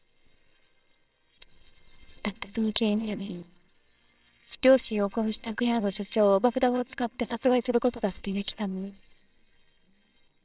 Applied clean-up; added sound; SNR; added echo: neural separator model SepFormer WHAMR!.